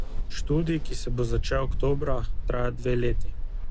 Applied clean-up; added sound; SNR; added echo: none; Mechanical fan; -3 dB; none.